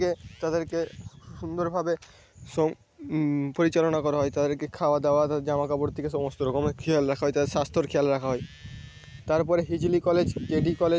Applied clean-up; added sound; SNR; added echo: none; none; none; none.